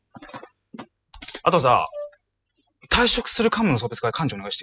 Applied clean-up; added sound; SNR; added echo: classical method spectral subtraction.